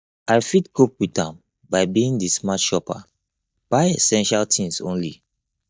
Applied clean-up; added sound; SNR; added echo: neural mask model DeepFilterNet 3.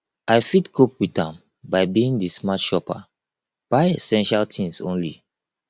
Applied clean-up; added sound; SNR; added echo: none; none; none; none.